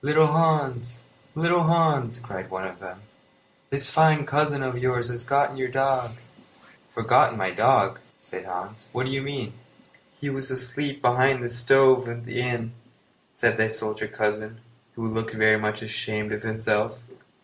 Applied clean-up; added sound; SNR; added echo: none; none; none; none.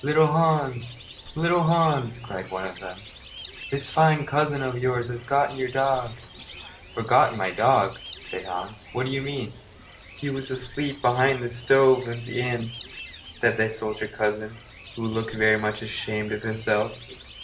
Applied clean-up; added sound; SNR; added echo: none; Bird; 16 dB; none.